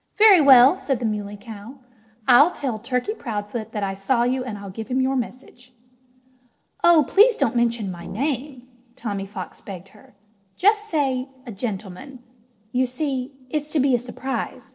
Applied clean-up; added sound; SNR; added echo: neural separator model SepFormer DNS4.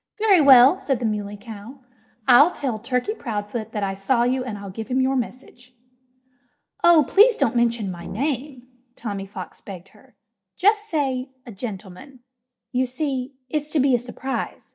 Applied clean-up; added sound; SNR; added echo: neural mask model DeepFilterNet 3.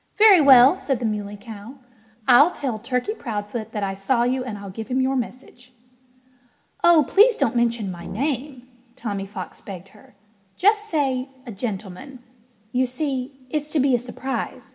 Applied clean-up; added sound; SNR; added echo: none; Brass instrument; 16 dB; reverberation time 1.2 s.